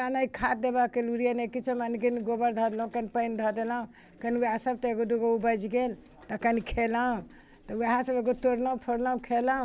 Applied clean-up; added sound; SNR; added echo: none; none; none; none.